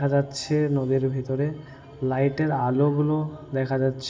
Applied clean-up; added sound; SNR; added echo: none; none; none; reverberation time 1.4 s.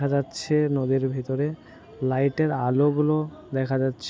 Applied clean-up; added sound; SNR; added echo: none; none; none; none.